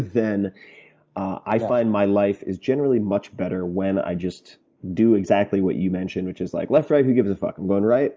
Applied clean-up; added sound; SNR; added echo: none; none; none; none.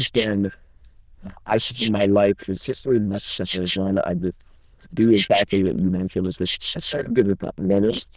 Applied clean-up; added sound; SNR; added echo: neural diffusion model UNIVERSE++.